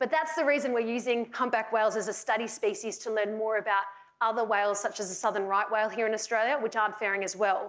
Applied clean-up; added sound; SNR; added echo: none; none; none; none.